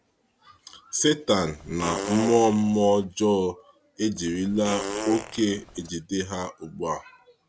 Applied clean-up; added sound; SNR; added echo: none; Fart; 10 dB; none.